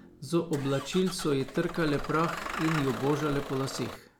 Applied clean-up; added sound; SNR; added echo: none; Engine starting / Bus; 8 dB; none.